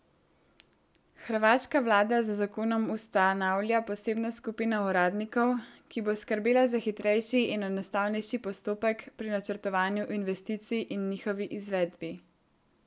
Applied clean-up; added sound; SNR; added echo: none; none; none; none.